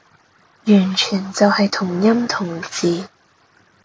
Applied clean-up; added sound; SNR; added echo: none; none; none; none.